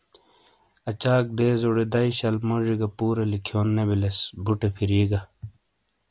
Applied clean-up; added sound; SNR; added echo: none; none; none; none.